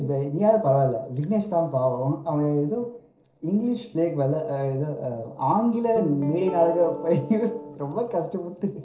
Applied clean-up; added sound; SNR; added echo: neural separator model SepFormer DNS4.